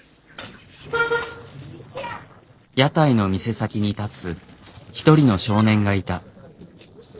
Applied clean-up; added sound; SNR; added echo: neural separator model SepFormer DNS4.